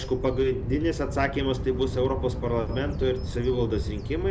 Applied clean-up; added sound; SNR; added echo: none; Bird vocalization, bird call, bird song; 4 dB; none.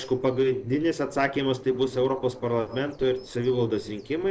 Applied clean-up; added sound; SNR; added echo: neural separator model SepFormer DNS4.